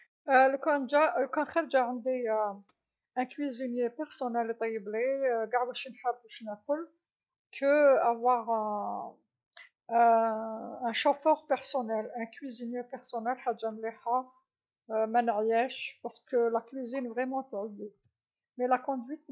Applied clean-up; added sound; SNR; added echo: neural mask model DeepFilterNet 3.